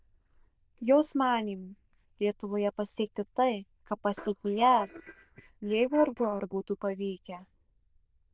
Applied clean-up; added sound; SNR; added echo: neural diffusion model UNIVERSE++.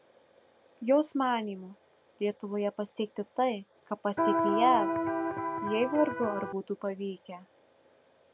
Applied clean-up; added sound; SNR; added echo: none; Electric guitar; -2 dB; none.